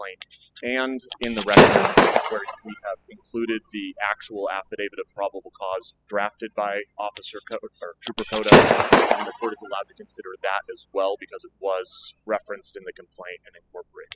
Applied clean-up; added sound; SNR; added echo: classical method spectral subtraction.